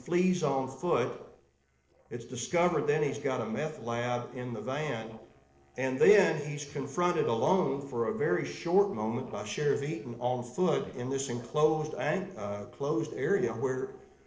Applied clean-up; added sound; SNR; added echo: neural separator model SepFormer DNS4.